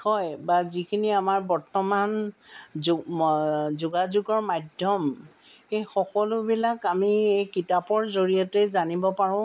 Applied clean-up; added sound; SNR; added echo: none; none; none; none.